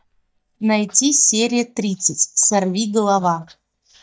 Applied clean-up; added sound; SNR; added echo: neural mask model DeepFilterNet 3.